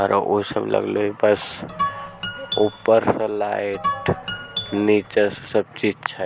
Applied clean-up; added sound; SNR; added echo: none; Guitar; 8 dB; none.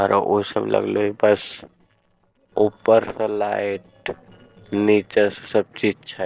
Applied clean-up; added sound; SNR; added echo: neural separator model SepFormer DNS4.